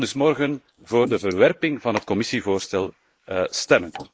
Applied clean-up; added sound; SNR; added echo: neural mask model Resemble Enhance denoiser.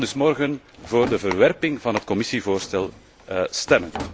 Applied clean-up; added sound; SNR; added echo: none; Telephone + Drawer open or close; 14 dB; none.